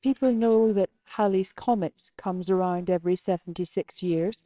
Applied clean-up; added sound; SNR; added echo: neural separator model SepFormer WHAMR!.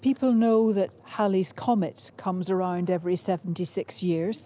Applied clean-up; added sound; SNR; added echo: none; none; none; none.